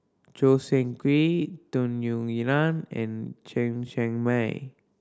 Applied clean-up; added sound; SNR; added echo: none; none; none; none.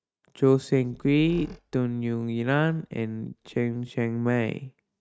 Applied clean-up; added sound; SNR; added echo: neural mask model RNNoise.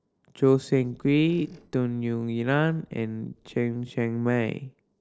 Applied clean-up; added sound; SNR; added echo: neural separator model SepFormer DNS4.